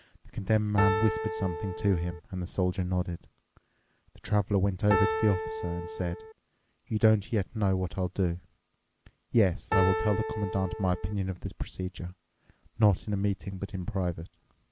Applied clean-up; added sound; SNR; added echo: none; Piano; 2 dB; none.